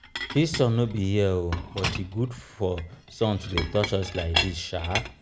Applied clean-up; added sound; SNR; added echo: none; Chink, clink; 7 dB; none.